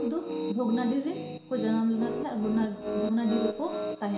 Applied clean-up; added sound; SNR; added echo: none; Piano; 5 dB; reverberation time 0.7 s.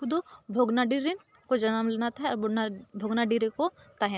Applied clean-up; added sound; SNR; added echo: none; none; none; none.